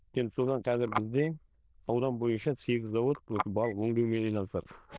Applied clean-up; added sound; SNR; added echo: neural diffusion model UNIVERSE++.